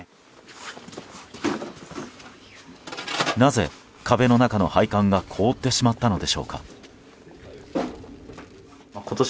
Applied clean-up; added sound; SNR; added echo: none; none; none; none.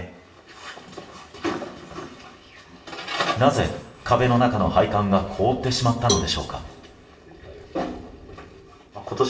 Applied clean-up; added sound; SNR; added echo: none; Cowbell; 7 dB; reverberation time 0.8 s.